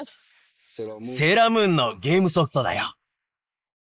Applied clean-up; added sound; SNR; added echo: neural mask model Resemble Enhance denoiser.